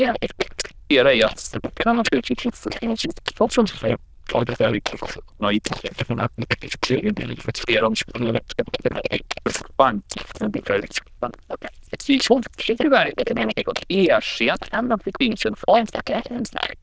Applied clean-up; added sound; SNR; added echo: neural diffusion model UNIVERSE++.